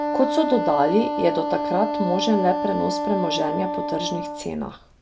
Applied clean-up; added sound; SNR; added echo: none; Wind instrument, woodwind instrument; 2 dB; none.